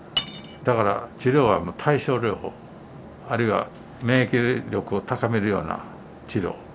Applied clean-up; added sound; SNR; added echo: none; Cutlery, silverware; 12 dB; none.